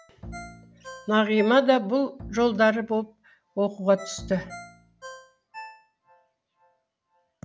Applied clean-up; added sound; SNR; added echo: none; Bowed string instrument + Ringtone; 18 dB; none.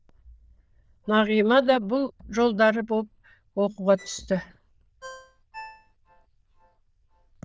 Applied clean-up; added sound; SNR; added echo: neural diffusion model UNIVERSE++.